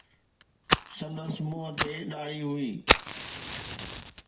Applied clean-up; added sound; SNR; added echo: none; Fire; -4 dB; reverberation time 0.6 s.